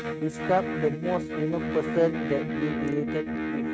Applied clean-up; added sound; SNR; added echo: neural mask model RNNoise.